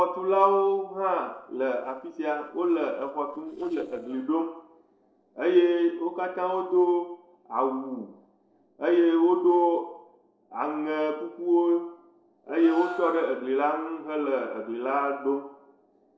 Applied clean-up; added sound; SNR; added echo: neural separator model SepFormer DNS4.